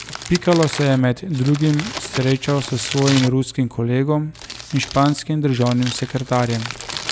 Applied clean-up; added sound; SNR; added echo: none; Crumpling, crinkling; 12 dB; none.